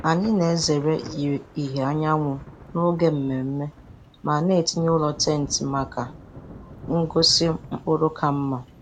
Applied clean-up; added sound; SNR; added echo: none; Thunder / Rain; 19 dB; none.